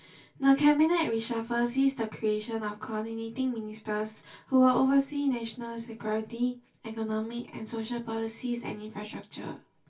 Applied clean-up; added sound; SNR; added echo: none; none; none; reverberation time 0.2 s.